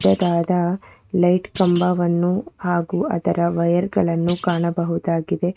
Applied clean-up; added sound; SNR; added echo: neural mask model RNNoise.